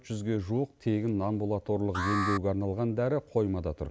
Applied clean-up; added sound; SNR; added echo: none; Alarm; 7 dB; none.